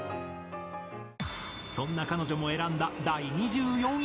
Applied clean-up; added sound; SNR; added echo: none; none; none; none.